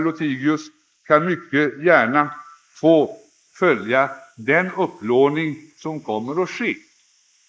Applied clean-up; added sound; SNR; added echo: neural mask model Resemble Enhance denoiser.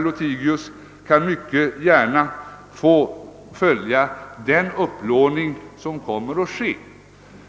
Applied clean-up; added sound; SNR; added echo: none; none; none; none.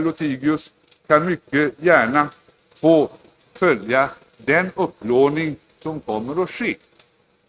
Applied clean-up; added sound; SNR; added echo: neural mask model RNNoise.